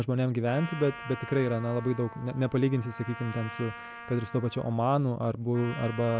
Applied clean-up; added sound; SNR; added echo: none; Trumpet; 15 dB; none.